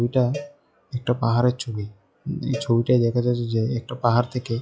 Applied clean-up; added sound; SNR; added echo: classical method log-MMSE.